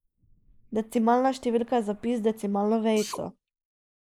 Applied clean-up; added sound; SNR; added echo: neural mask model Resemble Enhance denoiser.